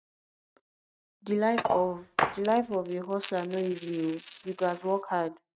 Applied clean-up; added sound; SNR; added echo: neural mask model RNNoise.